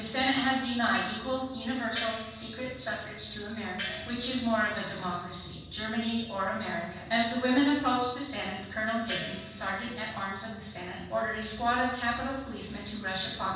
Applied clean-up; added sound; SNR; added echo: none; Gong; 11 dB; reverberation time 1.2 s.